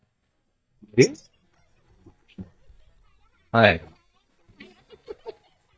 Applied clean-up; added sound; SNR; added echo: neural mask model DeepFilterNet 3.